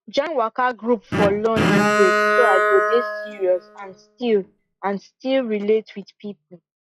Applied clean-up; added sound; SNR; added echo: classical method log-MMSE.